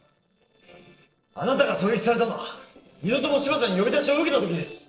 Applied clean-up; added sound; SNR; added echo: neural separator model SepFormer DNS4.